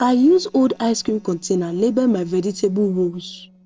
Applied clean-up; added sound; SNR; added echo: neural separator model SepFormer DNS4.